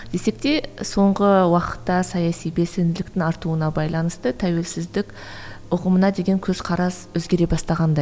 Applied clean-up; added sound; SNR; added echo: none; none; none; none.